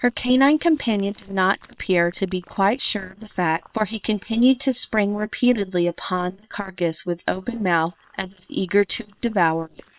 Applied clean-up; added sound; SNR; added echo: neural separator model SepFormer WHAM!.